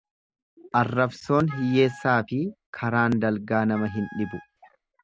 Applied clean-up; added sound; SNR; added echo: none; Wind instrument, woodwind instrument; 19 dB; none.